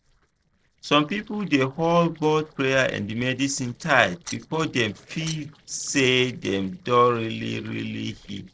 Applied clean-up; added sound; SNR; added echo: neural separator model SepFormer DNS4.